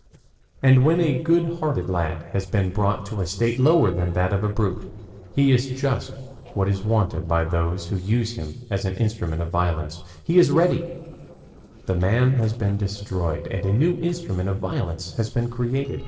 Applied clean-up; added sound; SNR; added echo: neural separator model SepFormer DNS4.